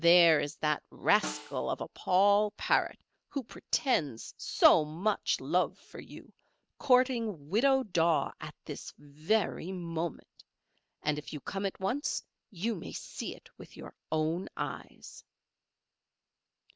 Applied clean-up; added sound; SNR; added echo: none; Snare drum; 16 dB; none.